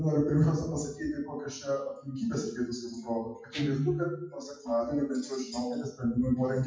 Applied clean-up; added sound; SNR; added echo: classical method WPE with log-MMSE.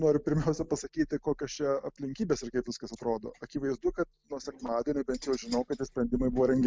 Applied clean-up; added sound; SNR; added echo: none; none; none; none.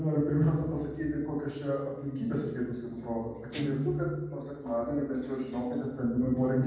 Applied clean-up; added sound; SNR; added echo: none; Guitar; 13 dB; reverberation time 1.2 s.